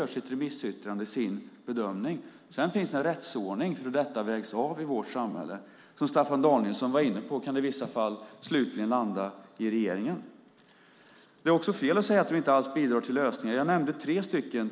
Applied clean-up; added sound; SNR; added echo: none; none; none; none.